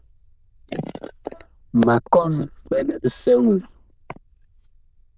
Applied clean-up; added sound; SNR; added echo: neural diffusion model UNIVERSE++.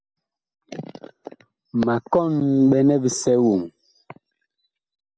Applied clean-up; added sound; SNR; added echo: none; none; none; none.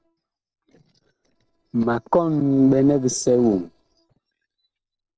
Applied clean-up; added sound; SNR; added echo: neural separator model SepFormer DNS4.